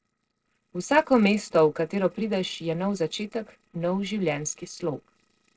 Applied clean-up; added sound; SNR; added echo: neural separator model SepFormer DNS4.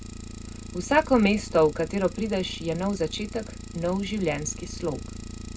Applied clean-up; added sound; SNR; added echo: none; Idling; 11 dB; reverberation time 0.3 s.